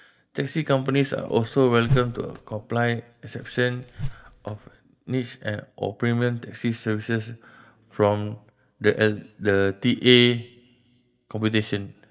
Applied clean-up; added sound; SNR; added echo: neural mask model DeepFilterNet 3.